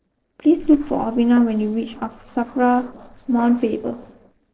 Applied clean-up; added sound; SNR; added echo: neural separator model SepFormer DNS4.